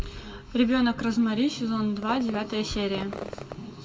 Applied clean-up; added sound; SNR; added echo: none; Fireworks; 17 dB; reverberation time 0.8 s.